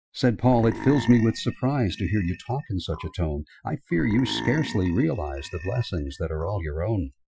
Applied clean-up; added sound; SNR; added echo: classical method Wiener filter.